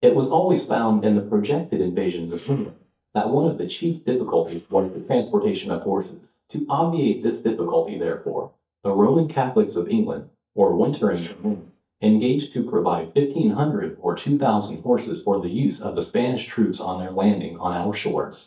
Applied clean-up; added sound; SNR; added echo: neural mask model DeepFilterNet 3.